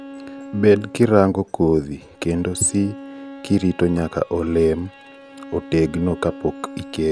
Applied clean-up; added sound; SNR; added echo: none; Bowed string instrument; 18 dB; none.